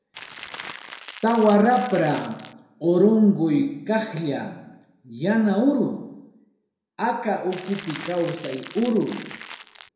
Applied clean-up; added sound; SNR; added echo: none; Crackle; 15 dB; reverberation time 0.6 s.